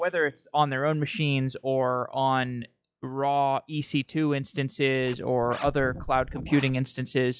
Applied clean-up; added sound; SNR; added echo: classical method log-MMSE.